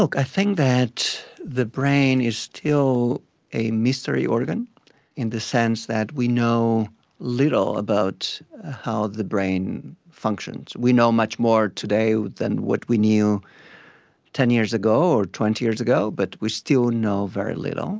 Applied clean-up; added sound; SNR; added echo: none; none; none; none.